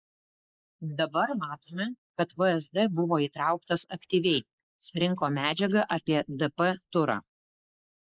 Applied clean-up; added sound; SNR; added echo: neural mask model Resemble Enhance denoiser.